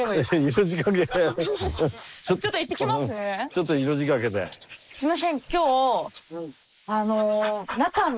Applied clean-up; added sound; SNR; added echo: neural mask model Resemble Enhance denoiser.